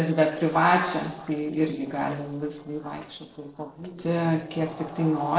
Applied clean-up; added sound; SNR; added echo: neural separator model SepFormer DNS4.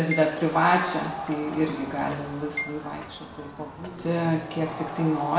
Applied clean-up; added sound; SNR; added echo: none; Crowd + Marimba, xylophone; 10 dB; none.